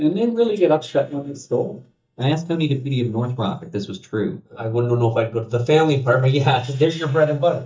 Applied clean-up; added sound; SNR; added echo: neural mask model DeepFilterNet 3.